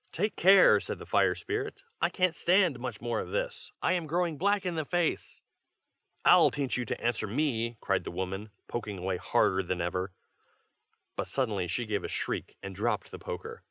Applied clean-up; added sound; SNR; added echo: none; none; none; none.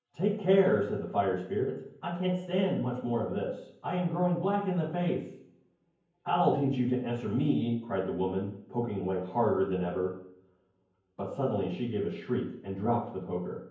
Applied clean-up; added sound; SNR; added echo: none; none; none; reverberation time 0.9 s.